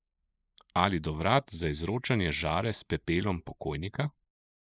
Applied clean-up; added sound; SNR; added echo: neural mask model Resemble Enhance denoiser.